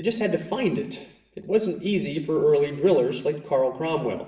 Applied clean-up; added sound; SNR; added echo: none; none; none; reverberation time 0.8 s.